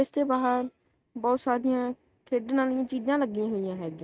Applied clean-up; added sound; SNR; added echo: neural mask model RNNoise.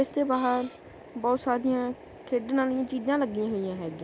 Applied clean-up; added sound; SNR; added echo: none; Hi-hat; 15 dB; none.